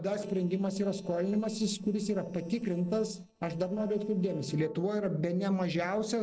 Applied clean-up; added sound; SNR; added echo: neural separator model SepFormer DNS4.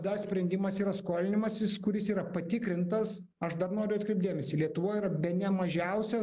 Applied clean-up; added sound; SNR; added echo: none; none; none; none.